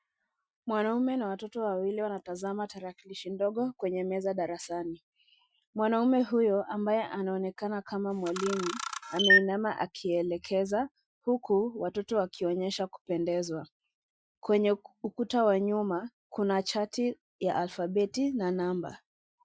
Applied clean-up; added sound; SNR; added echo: classical method Wiener filter.